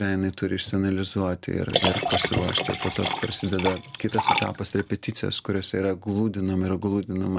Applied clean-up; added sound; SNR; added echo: none; Liquid; 1 dB; none.